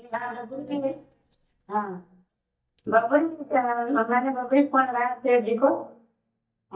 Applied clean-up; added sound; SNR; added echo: neural mask model DeepFilterNet 3.